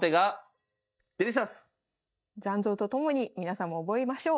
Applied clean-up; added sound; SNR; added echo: neural mask model DeepFilterNet 3.